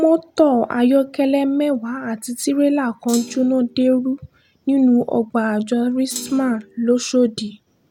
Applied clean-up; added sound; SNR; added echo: none; Thump, thud; 15 dB; none.